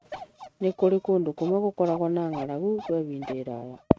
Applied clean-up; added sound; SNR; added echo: neural mask model RNNoise.